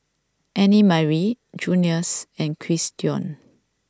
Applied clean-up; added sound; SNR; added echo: none; none; none; none.